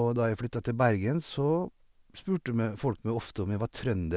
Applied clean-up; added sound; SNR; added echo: none; none; none; none.